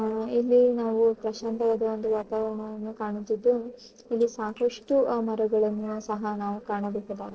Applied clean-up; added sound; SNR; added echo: neural separator model SepFormer DNS4.